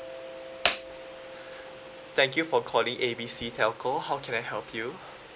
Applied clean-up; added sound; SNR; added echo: none; Mallet percussion; 16 dB; none.